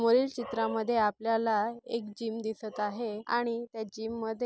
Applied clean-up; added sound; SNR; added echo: none; none; none; none.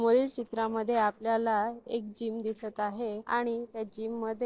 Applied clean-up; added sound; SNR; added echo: neural separator model SepFormer DNS4.